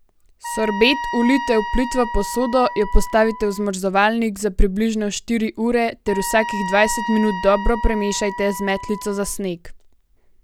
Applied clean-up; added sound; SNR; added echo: none; Wind instrument, woodwind instrument; 9 dB; none.